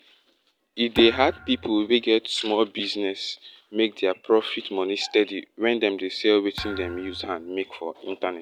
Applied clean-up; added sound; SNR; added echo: none; Thump, thud; 18 dB; none.